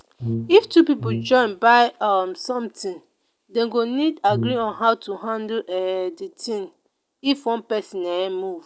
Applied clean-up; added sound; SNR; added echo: none; Brass instrument; 7 dB; none.